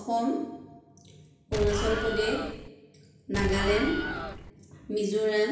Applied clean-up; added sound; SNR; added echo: none; Explosion; 2 dB; reverberation time 0.9 s.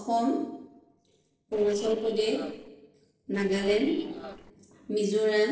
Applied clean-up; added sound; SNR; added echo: neural separator model SepFormer DNS4.